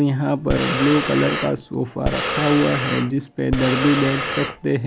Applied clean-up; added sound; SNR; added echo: none; Breathing; 5 dB; none.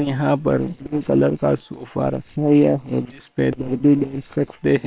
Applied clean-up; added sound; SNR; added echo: neural separator model SepFormer WHAM!.